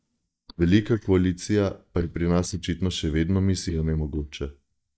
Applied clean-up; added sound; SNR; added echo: neural mask model DeepFilterNet 3.